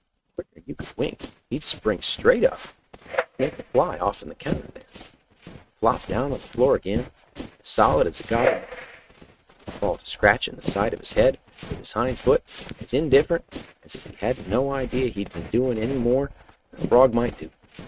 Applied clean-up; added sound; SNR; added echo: neural mask model RNNoise.